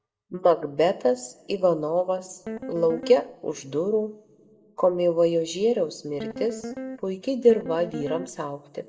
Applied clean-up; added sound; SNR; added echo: none; Guitar; 11 dB; reverberation time 1.1 s.